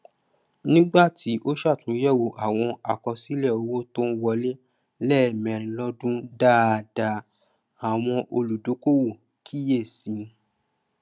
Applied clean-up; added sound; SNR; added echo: none; none; none; none.